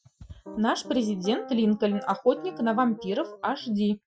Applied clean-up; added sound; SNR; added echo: classical method Wiener filter.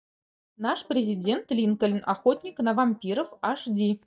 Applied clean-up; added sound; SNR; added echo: neural mask model DeepFilterNet 3.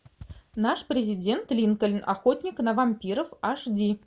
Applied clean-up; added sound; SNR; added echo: none; none; none; none.